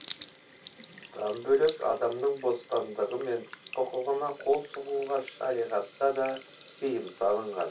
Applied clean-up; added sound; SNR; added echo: none; Sink (filling or washing) / Water tap, faucet; 11 dB; reverberation time 0.2 s.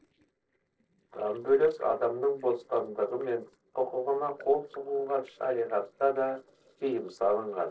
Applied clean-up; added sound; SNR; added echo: neural separator model SepFormer DNS4.